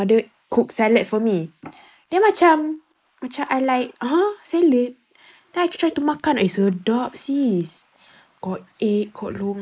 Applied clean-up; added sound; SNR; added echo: neural mask model Resemble Enhance denoiser.